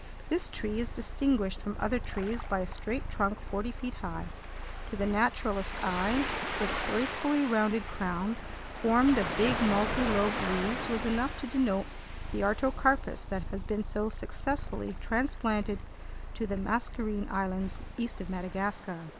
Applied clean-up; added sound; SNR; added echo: none; Purr + Waves, surf; 5 dB; none.